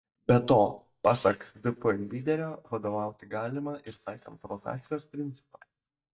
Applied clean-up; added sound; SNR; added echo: neural mask model DeepFilterNet 3.